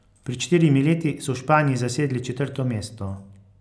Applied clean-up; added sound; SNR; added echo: none; none; none; none.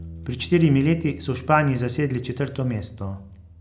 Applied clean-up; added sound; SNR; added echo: none; Bass guitar; 18 dB; none.